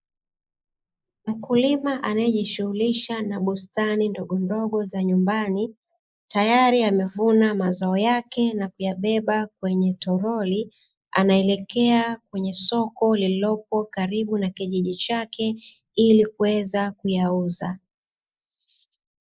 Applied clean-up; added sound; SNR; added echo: neural mask model Resemble Enhance denoiser.